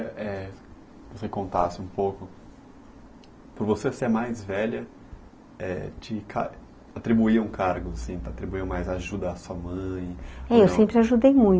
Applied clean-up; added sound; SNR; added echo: none; none; none; none.